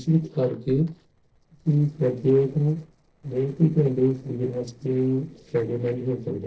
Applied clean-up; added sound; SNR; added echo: neural separator model SepFormer DNS4.